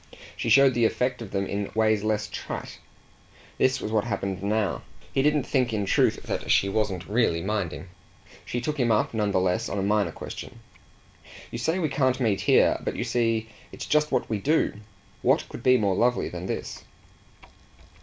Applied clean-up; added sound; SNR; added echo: none; Wind; 10 dB; none.